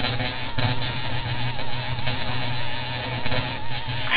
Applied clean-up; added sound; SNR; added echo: none; Musical instrument; 17 dB; reverberation time 0.9 s.